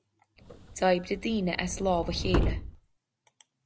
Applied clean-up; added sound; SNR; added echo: none; Subway, metro, underground; 2 dB; none.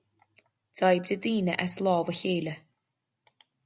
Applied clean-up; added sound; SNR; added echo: none; none; none; none.